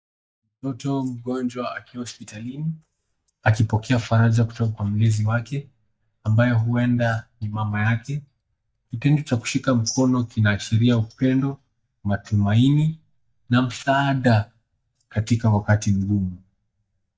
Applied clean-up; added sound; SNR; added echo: neural mask model DeepFilterNet 3.